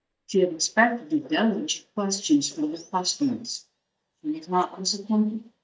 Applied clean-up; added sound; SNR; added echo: neural mask model DeepFilterNet 3.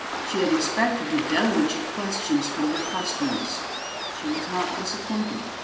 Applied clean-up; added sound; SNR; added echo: none; Waves, surf; 4 dB; reverberation time 1.1 s.